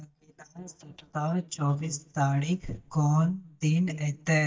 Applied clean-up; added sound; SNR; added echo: neural mask model DeepFilterNet 3.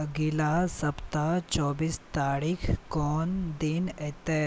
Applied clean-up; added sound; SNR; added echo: none; none; none; none.